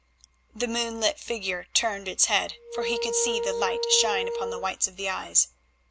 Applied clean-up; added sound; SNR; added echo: none; Wind instrument, woodwind instrument; 3 dB; none.